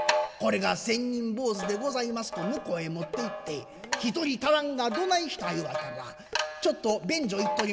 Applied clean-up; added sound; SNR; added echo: none; Dishes, pots, and pans; 19 dB; none.